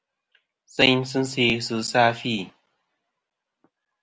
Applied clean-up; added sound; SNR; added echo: none; none; none; none.